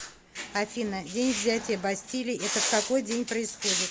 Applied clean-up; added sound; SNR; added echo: none; none; none; none.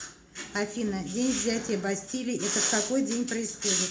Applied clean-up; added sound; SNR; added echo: none; none; none; reverberation time 0.3 s.